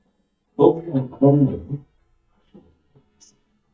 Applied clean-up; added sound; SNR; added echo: neural mask model DeepFilterNet 3.